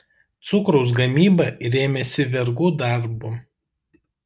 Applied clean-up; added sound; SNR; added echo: none; none; none; none.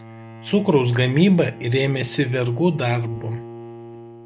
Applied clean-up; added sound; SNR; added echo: none; Bowed string instrument; 17 dB; none.